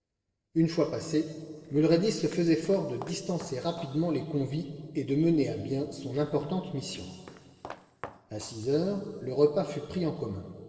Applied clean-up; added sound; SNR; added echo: neural separator model SepFormer DNS4.